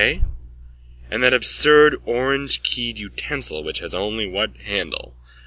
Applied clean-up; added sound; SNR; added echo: none; none; none; none.